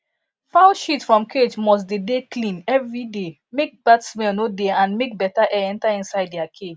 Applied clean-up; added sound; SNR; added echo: none; none; none; none.